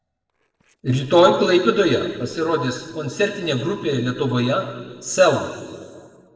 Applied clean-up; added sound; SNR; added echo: neural separator model SepFormer DNS4.